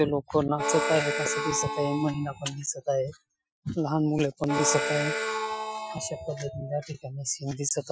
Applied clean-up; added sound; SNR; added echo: classical method Wiener filter.